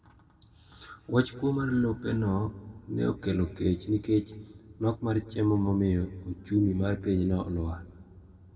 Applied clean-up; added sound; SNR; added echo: none; none; none; reverberation time 1.3 s.